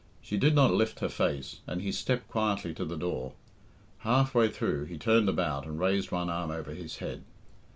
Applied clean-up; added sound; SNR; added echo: none; none; none; none.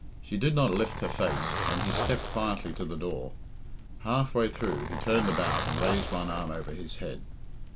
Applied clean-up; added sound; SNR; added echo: none; Zipper (clothing); 3 dB; none.